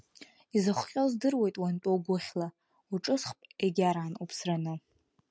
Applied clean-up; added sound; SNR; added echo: none; none; none; none.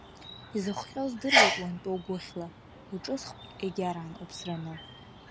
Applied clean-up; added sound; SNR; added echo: none; Sneeze; -3 dB; none.